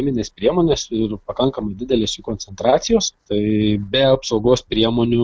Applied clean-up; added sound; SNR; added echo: none; none; none; none.